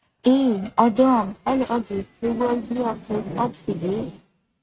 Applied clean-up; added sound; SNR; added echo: neural mask model RNNoise.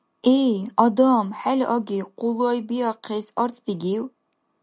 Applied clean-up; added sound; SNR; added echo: none; none; none; none.